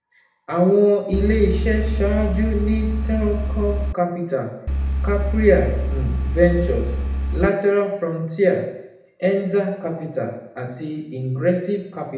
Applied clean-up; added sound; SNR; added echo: none; Engine; 0 dB; reverberation time 0.8 s.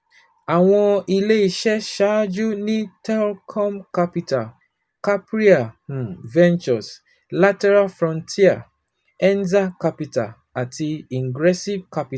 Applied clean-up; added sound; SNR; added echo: none; none; none; none.